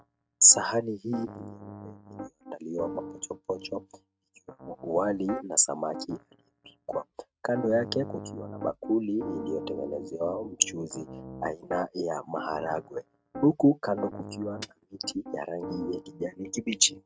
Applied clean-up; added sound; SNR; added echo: neural mask model RNNoise.